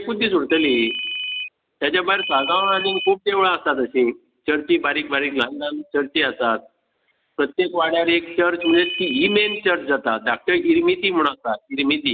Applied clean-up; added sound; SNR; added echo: none; Ringtone; 6 dB; none.